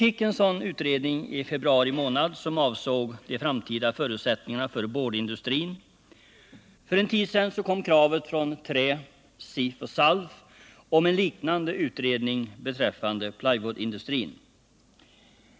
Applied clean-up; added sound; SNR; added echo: none; none; none; none.